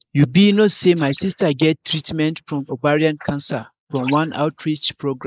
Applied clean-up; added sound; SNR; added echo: neural mask model Resemble Enhance denoiser.